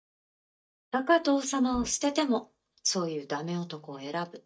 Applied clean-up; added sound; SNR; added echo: neural mask model DeepFilterNet 3.